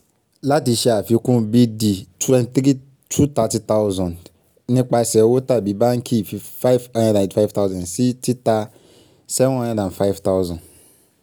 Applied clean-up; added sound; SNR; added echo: none; none; none; none.